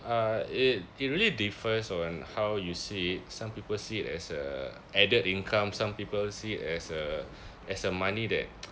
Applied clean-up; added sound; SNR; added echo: none; none; none; none.